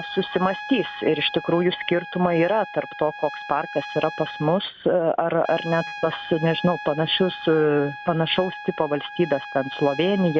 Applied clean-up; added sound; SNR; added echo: none; Trumpet; 13 dB; none.